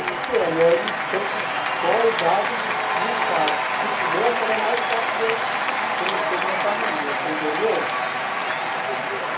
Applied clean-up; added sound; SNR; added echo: none; Applause / Cheering; -2 dB; reverberation time 0.3 s.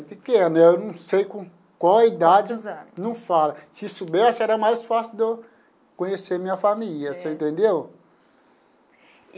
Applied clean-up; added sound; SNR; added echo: none; none; none; none.